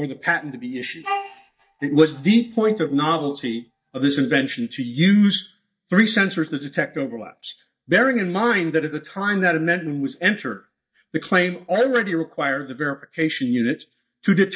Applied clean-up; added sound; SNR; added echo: neural mask model DeepFilterNet 3.